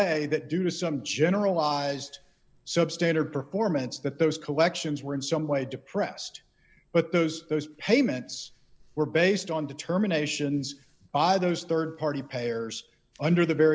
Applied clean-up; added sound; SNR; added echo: none; none; none; none.